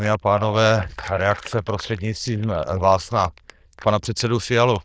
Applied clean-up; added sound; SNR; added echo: neural diffusion model UNIVERSE++.